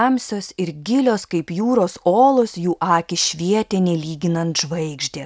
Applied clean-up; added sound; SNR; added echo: none; none; none; none.